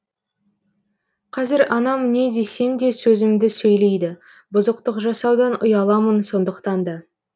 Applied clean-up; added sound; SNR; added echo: none; none; none; none.